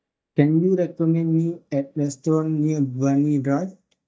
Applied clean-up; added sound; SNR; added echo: neural mask model DeepFilterNet 3.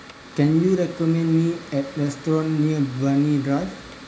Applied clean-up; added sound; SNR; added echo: none; Mechanical fan; 19 dB; reverberation time 0.4 s.